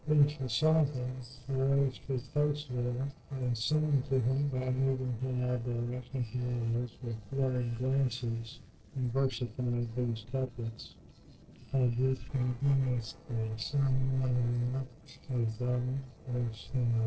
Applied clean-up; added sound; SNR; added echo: neural separator model SepFormer DNS4.